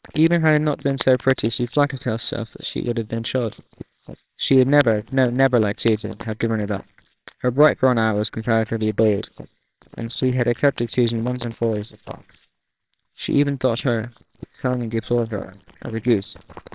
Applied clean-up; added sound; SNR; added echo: neural separator model SepFormer WHAMR!.